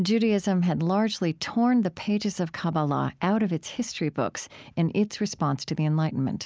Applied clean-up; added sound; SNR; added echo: none; none; none; none.